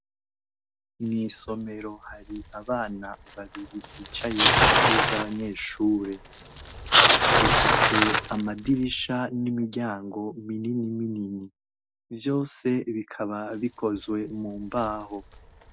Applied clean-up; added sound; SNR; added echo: none; Bicycle; -3 dB; none.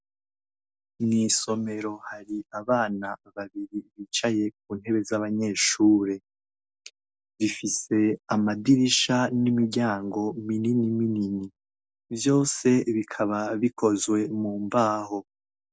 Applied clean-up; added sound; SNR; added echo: none; none; none; none.